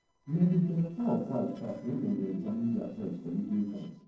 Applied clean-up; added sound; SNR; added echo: neural separator model SepFormer DNS4.